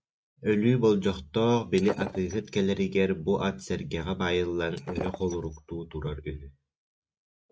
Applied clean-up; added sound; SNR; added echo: neural mask model RNNoise.